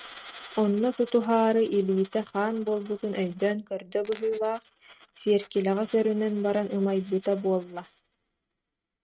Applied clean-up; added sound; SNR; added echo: neural mask model RNNoise.